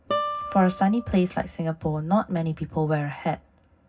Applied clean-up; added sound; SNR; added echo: none; Guitar; 9 dB; reverberation time 0.4 s.